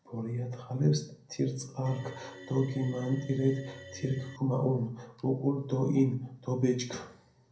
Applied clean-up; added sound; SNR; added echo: none; Organ; 16 dB; reverberation time 0.6 s.